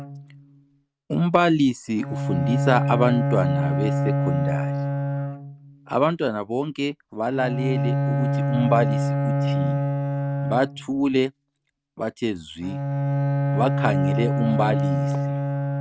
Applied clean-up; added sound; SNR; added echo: neural mask model RNNoise.